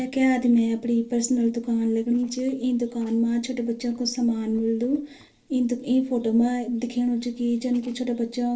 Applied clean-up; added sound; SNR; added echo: neural separator model SepFormer DNS4.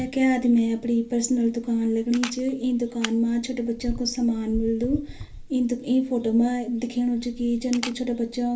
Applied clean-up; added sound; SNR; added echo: none; Camera; 15 dB; reverberation time 0.3 s.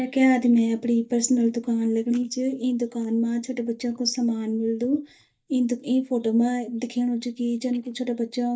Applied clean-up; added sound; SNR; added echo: neural mask model DeepFilterNet 3.